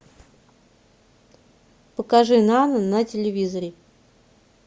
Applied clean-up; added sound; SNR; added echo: none; none; none; none.